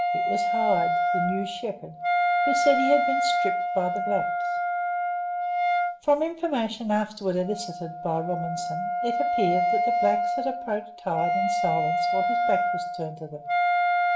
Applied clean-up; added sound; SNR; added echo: none; Wind instrument, woodwind instrument; -4 dB; reverberation time 0.4 s.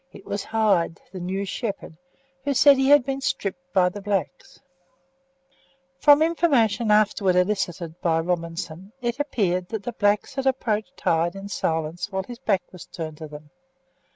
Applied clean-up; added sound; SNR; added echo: none; none; none; none.